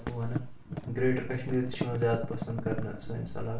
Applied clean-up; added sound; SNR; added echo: none; Thump, thud; 7 dB; reverberation time 0.4 s.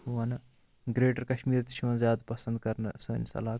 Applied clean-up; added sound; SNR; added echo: none; none; none; none.